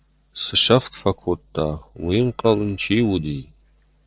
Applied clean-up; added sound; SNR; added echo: neural separator model SepFormer DNS4.